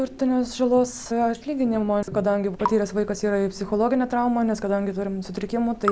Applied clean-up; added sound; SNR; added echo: none; Raindrop / Drip; 15 dB; none.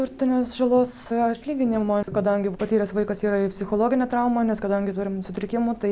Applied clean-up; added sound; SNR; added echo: none; none; none; none.